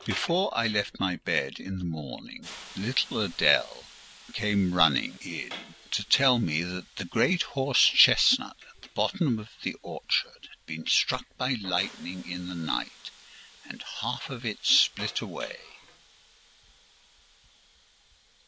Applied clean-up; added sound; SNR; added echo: none; Hiss; 20 dB; none.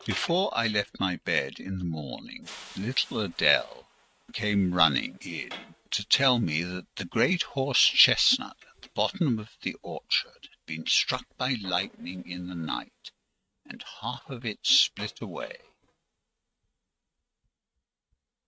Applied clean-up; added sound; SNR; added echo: neural mask model RNNoise.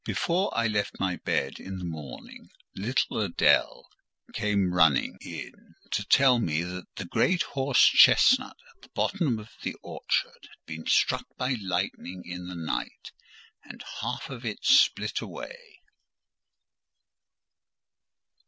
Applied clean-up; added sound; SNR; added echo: none; none; none; none.